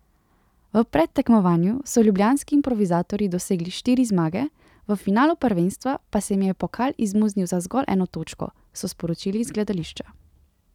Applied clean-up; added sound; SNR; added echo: none; none; none; none.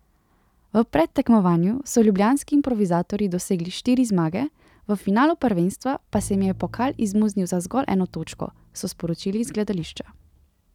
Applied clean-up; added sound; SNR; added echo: none; Bowed string instrument; 19 dB; none.